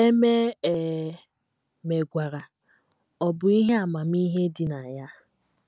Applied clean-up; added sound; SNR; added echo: none; none; none; none.